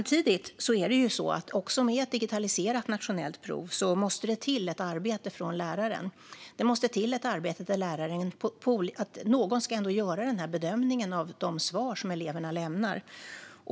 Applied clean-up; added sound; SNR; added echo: none; none; none; none.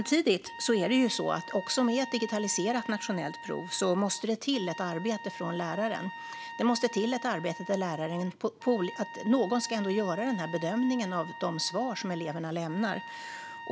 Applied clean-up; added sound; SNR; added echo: none; Trumpet; 13 dB; none.